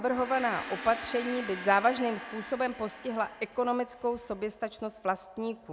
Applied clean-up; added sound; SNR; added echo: none; Gong; 13 dB; none.